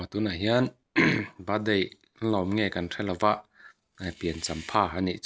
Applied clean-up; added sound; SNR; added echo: none; none; none; none.